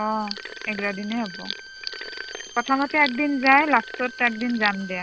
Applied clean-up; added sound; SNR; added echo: none; Bowed string instrument + Sink (filling or washing); 12 dB; none.